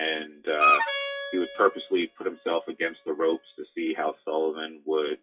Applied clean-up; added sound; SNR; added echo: classical method WPE with log-MMSE.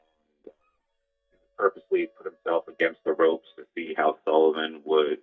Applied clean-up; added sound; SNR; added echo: neural mask model DeepFilterNet 3.